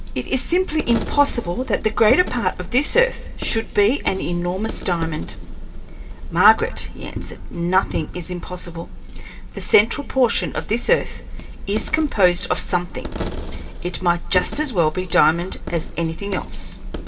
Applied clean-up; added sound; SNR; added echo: none; Coin (dropping); 7 dB; reverberation time 1.7 s.